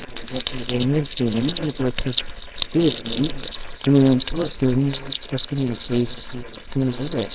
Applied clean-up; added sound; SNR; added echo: neural separator model SepFormer WHAMR!.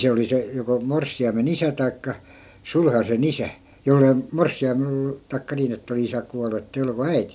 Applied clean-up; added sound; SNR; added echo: none; none; none; none.